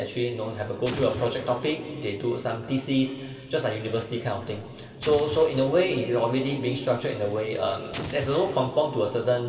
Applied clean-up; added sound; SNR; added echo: none; Explosion; 13 dB; reverberation time 2.4 s.